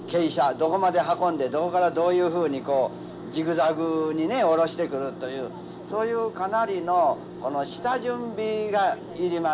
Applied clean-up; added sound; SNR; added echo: none; none; none; reverberation time 0.3 s.